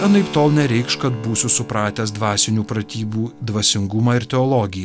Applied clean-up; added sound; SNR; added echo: none; Keyboard (musical); 16 dB; none.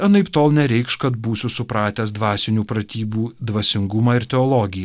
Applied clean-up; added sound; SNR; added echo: none; none; none; none.